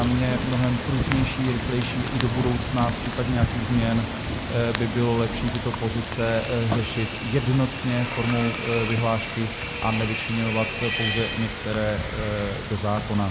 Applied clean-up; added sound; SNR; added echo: none; Rain / Train; -2 dB; none.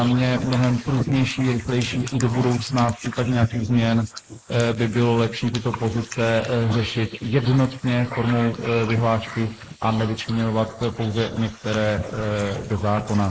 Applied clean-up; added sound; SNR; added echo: neural mask model Resemble Enhance denoiser.